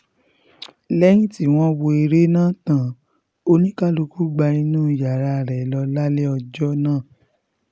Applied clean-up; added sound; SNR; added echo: none; none; none; none.